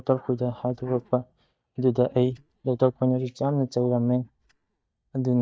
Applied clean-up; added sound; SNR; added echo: neural mask model DeepFilterNet 3.